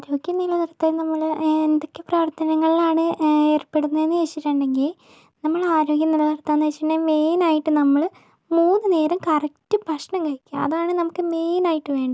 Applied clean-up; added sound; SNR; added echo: none; none; none; none.